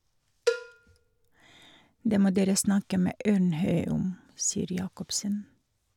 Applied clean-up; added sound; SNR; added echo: none; Cowbell; 8 dB; none.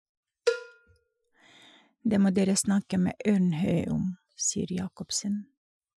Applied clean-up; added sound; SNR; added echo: classical method Wiener filter.